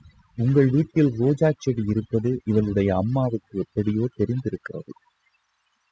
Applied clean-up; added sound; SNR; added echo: classical method spectral subtraction.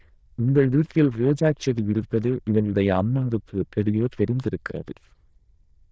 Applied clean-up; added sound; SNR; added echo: neural diffusion model UNIVERSE++.